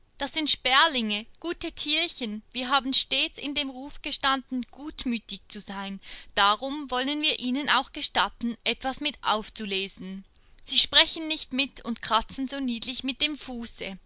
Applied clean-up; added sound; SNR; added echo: none; none; none; none.